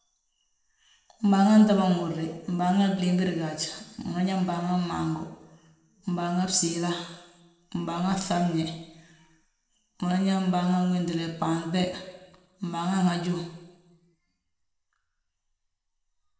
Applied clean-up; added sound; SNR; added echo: none; none; none; reverberation time 0.9 s.